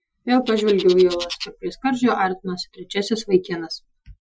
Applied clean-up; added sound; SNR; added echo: classical method Wiener filter.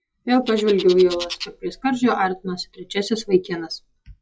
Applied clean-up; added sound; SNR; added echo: classical method log-MMSE.